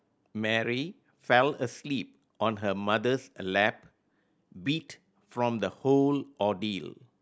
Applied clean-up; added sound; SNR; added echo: none; none; none; none.